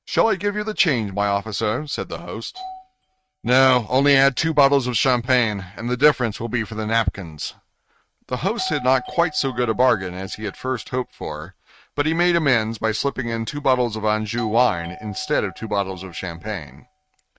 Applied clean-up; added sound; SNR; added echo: neural mask model RNNoise.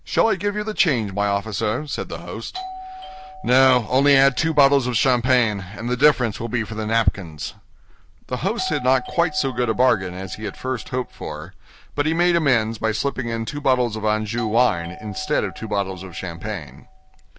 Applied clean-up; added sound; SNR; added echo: none; Doorbell; 16 dB; none.